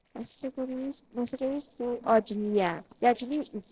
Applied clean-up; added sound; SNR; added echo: neural separator model SepFormer DNS4.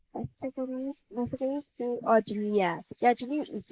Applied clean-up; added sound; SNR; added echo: neural mask model Resemble Enhance denoiser.